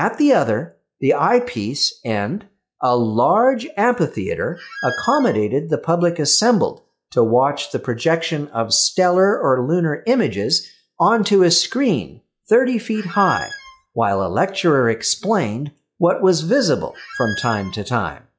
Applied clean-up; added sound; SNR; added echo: classical method log-MMSE.